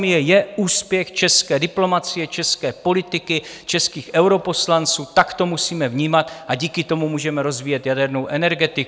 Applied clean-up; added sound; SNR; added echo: none; none; none; none.